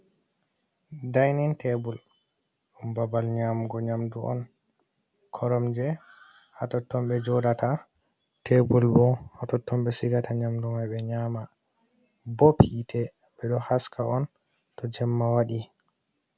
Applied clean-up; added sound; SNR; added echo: none; none; none; none.